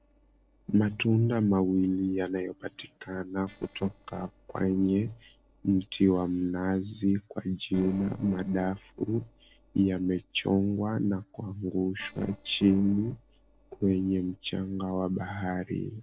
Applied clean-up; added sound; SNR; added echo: neural separator model SepFormer DNS4.